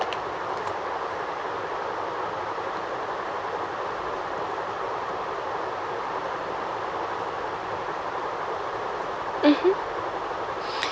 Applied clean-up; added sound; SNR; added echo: none; none; none; none.